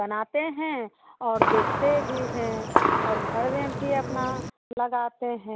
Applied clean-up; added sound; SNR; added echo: none; Gunshot, gunfire; -2 dB; none.